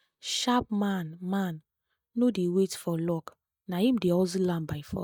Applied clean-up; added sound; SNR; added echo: neural mask model DeepFilterNet 3.